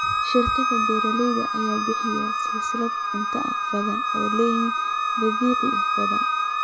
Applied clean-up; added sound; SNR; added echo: none; Alarm + Bowed string instrument; -3 dB; none.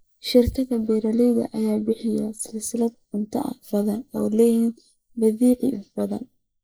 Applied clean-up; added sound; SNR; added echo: neural mask model Resemble Enhance denoiser.